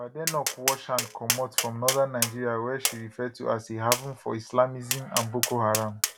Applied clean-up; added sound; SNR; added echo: none; Tap; 3 dB; none.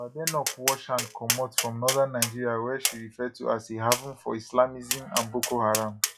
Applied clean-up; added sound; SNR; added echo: classical method log-MMSE.